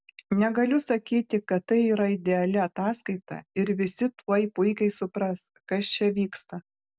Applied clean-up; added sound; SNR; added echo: none; none; none; none.